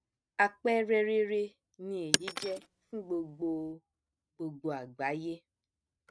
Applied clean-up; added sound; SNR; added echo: neural mask model RNNoise.